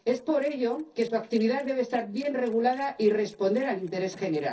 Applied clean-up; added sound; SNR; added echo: neural separator model SepFormer DNS4.